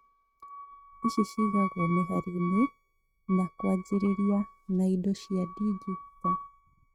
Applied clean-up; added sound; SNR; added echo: neural mask model RNNoise.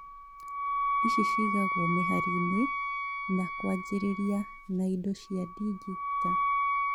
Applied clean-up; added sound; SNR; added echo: none; Wind instrument, woodwind instrument; -1 dB; none.